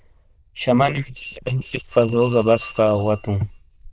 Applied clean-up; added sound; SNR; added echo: neural diffusion model UNIVERSE++.